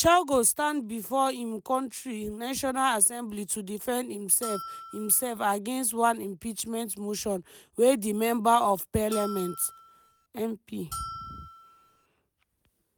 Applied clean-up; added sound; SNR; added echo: none; Bell; 12 dB; none.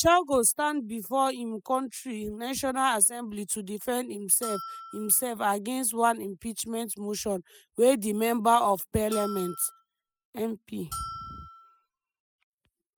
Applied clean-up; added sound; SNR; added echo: classical method spectral subtraction.